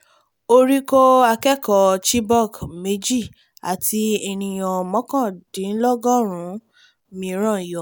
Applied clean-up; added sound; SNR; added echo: none; none; none; none.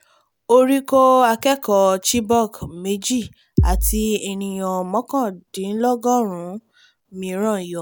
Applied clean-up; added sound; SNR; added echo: none; Bass drum; -2 dB; none.